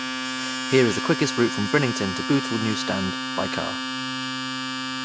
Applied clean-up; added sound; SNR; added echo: none; Domestic sounds, home sounds; 3 dB; none.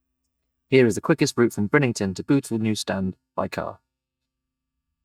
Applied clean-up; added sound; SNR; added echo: neural mask model DeepFilterNet 3.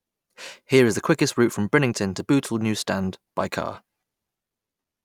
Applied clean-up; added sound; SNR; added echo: none; none; none; none.